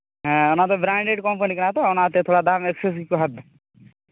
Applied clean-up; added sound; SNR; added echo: none; none; none; none.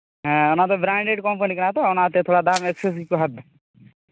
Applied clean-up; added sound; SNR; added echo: neural mask model RNNoise.